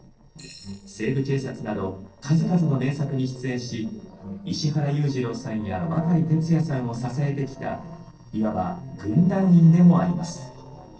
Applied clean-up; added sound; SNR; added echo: neural separator model SepFormer DNS4.